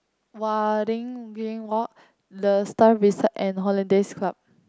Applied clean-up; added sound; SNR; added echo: none; none; none; none.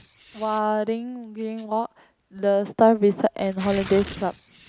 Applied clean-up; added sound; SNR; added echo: none; Tearing; 18 dB; none.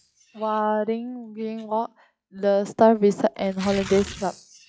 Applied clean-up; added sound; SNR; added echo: classical method log-MMSE.